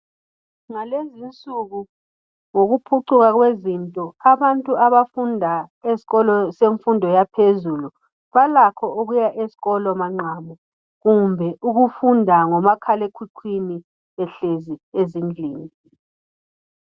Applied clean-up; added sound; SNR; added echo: none; none; none; none.